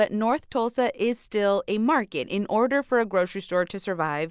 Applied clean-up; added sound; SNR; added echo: none; none; none; none.